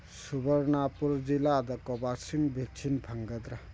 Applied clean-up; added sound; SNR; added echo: none; none; none; none.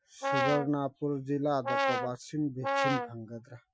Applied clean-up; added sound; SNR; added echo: classical method Wiener filter.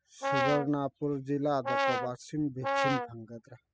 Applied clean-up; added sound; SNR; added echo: classical method spectral subtraction.